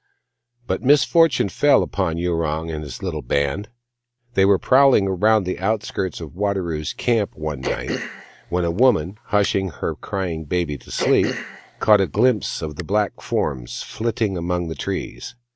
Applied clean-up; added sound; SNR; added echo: none; Cough; 11 dB; none.